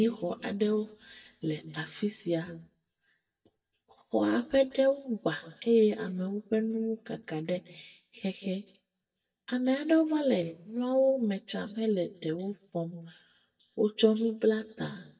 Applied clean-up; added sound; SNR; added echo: neural mask model DeepFilterNet 3.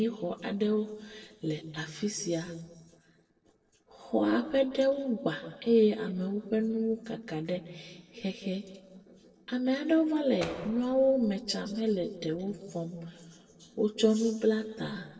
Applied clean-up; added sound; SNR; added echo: neural separator model SepFormer DNS4.